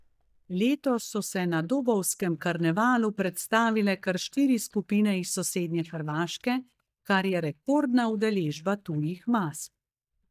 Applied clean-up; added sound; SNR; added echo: neural mask model DeepFilterNet 3.